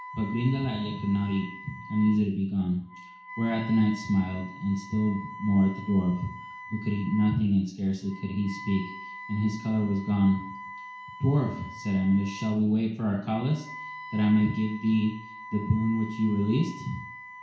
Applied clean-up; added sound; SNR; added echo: none; Wind instrument, woodwind instrument; 15 dB; reverberation time 0.6 s.